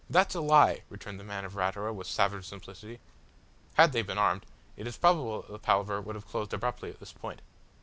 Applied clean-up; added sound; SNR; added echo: none; none; none; none.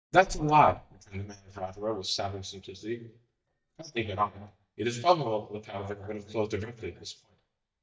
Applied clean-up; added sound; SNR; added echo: neural mask model DeepFilterNet 3.